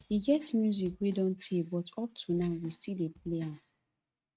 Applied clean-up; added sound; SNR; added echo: neural mask model RNNoise.